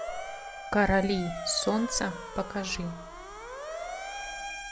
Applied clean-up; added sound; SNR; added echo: none; Motor vehicle (road) / Siren; 8 dB; none.